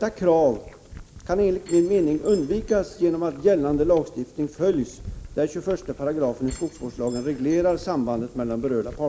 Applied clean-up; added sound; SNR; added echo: none; Door / Chime + Glass; 18 dB; none.